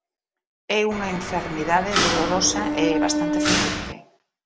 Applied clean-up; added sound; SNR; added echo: none; Mechanisms; -2 dB; none.